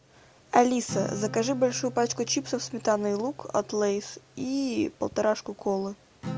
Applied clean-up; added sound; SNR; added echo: none; Acoustic guitar; 15 dB; none.